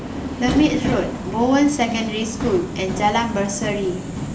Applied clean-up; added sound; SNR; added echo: none; Subway, metro, underground; 6 dB; reverberation time 0.5 s.